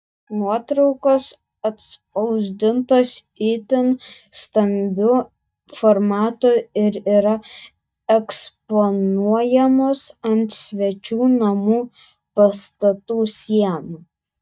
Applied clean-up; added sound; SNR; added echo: neural mask model DeepFilterNet 3.